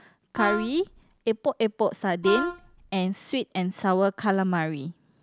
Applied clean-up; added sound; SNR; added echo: none; Wind instrument, woodwind instrument; 6 dB; none.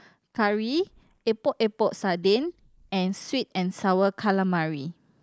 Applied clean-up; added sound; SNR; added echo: neural mask model Resemble Enhance denoiser.